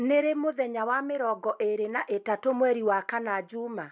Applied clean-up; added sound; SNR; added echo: none; none; none; none.